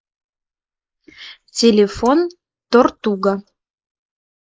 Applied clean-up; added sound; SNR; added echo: neural mask model Resemble Enhance denoiser.